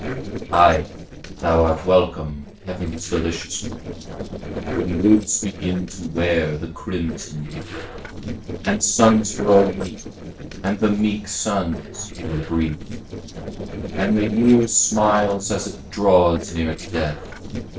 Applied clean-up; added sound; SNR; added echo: neural separator model SepFormer DNS4.